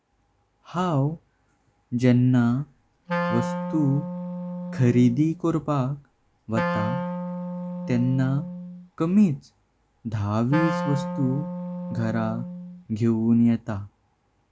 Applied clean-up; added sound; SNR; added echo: none; Wind instrument, woodwind instrument; 6 dB; none.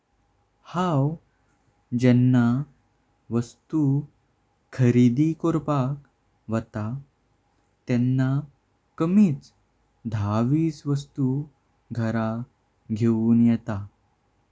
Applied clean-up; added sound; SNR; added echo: none; none; none; none.